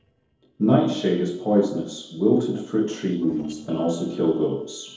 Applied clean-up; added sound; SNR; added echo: neural separator model SepFormer DNS4.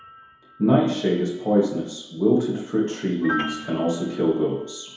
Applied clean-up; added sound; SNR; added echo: none; Piano; 15 dB; reverberation time 2.0 s.